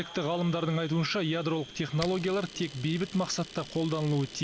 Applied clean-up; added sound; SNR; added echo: none; Domestic sounds, home sounds; 17 dB; none.